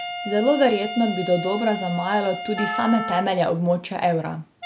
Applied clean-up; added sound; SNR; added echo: none; Wind instrument, woodwind instrument + Wind instrument, woodwind instrument; 9 dB; none.